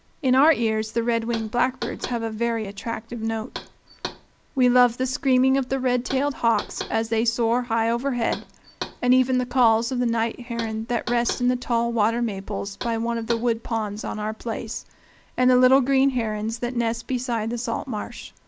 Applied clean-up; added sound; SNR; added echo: none; Knock; 16 dB; none.